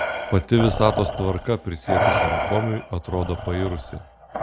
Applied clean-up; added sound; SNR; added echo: none; Respiratory sounds; 2 dB; none.